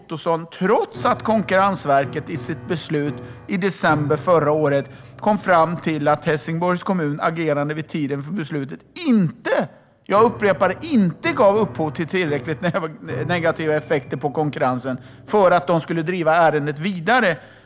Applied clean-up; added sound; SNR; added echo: none; Piano; 18 dB; none.